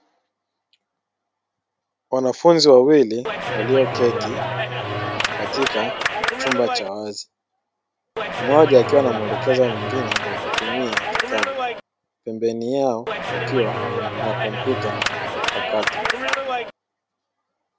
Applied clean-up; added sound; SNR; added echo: none; Clapping; 2 dB; none.